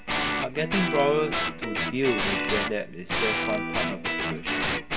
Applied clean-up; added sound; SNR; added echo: none; Guitar; -1 dB; reverberation time 2.4 s.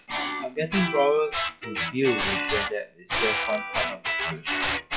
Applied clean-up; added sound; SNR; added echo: classical method WPE with log-MMSE.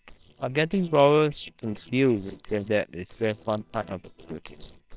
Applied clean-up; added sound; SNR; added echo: neural separator model SepFormer WHAMR!.